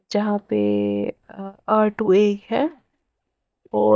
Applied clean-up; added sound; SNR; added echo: neural mask model DeepFilterNet 3.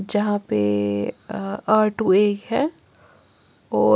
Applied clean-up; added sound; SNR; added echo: none; none; none; none.